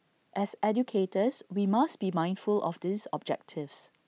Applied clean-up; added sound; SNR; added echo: none; none; none; none.